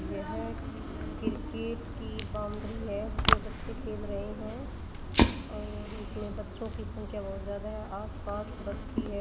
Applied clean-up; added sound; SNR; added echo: none; Fire; -5 dB; none.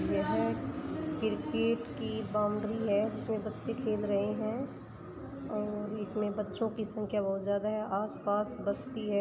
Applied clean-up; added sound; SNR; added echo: none; none; none; none.